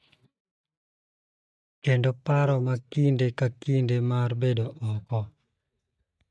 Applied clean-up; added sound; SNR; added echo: neural mask model DeepFilterNet 3.